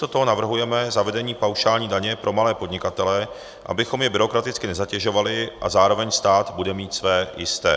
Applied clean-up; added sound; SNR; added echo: none; none; none; none.